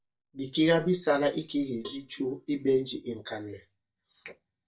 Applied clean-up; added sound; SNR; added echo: neural mask model DeepFilterNet 3.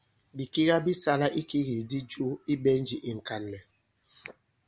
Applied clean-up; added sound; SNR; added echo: none; none; none; none.